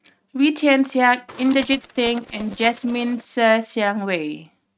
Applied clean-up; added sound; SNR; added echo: neural mask model RNNoise.